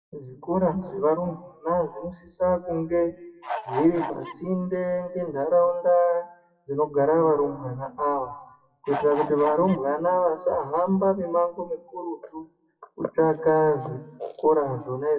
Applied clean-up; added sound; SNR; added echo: classical method WPE with log-MMSE.